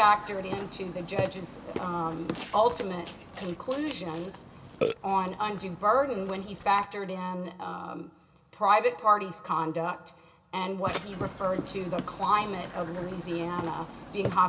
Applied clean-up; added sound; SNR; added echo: none; Burping, eructation; 11 dB; reverberation time 0.2 s.